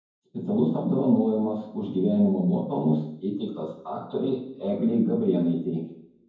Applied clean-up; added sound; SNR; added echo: none; none; none; reverberation time 0.9 s.